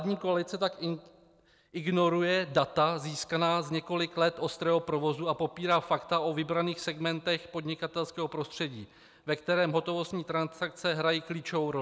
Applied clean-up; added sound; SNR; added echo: none; none; none; none.